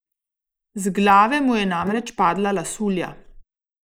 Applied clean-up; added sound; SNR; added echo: neural mask model Resemble Enhance denoiser.